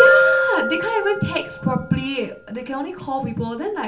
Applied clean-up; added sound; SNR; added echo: none; Bell; -2 dB; reverberation time 0.3 s.